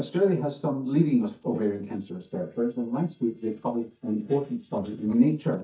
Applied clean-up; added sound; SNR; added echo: neural mask model DeepFilterNet 3.